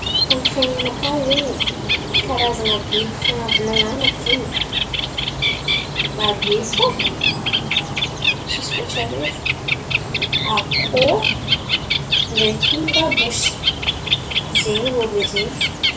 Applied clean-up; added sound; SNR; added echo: none; Bird; -4 dB; reverberation time 0.3 s.